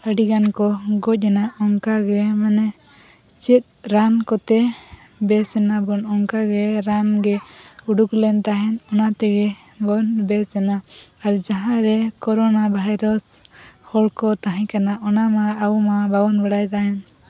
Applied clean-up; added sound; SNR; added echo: none; none; none; none.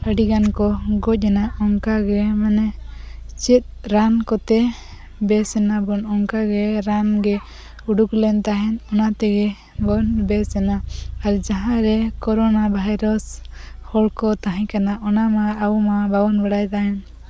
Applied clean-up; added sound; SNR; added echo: none; Bass guitar; 13 dB; none.